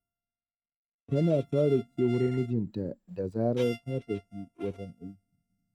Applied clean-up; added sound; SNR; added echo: neural mask model RNNoise.